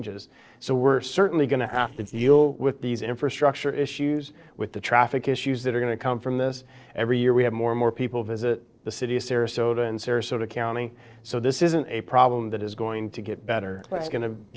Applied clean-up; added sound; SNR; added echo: neural separator model SepFormer DNS4.